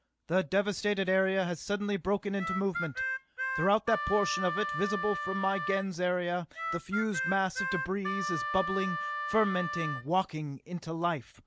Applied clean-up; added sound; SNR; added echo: none; Harmonica; 4 dB; none.